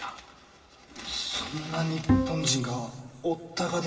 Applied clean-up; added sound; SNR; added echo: none; Bowed string instrument; -3 dB; reverberation time 2.0 s.